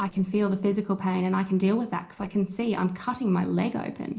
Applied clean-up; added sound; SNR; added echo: neural separator model SepFormer DNS4.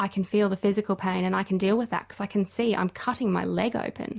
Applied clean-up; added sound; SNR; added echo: none; none; none; none.